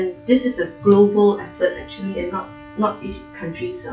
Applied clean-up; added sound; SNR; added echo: classical method log-MMSE.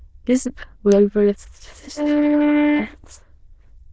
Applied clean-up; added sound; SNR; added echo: neural diffusion model UNIVERSE++.